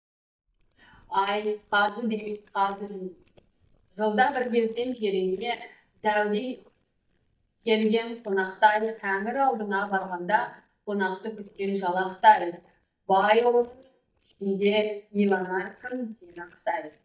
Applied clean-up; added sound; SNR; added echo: neural mask model DeepFilterNet 3.